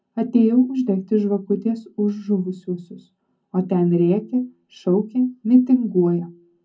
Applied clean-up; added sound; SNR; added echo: none; none; none; reverberation time 0.3 s.